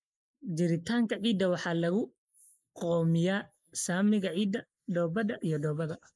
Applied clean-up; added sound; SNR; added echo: neural mask model Resemble Enhance denoiser.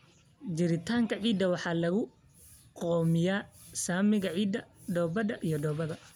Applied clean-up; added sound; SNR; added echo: none; none; none; none.